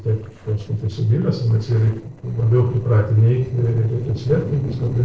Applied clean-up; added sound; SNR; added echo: neural separator model SepFormer DNS4.